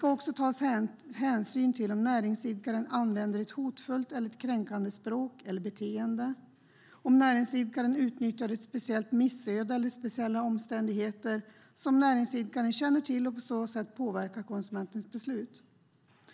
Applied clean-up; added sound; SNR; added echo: none; none; none; none.